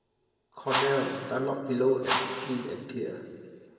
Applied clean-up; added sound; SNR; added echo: none; Whoosh, swoosh, swish; 2 dB; reverberation time 1.9 s.